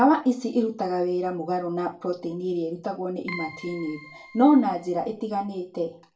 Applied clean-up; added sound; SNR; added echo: none; Keyboard (musical); 17 dB; reverberation time 0.3 s.